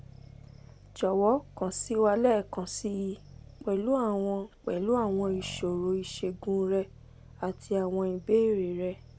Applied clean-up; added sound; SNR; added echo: none; Accelerating, revving, vroom; 20 dB; none.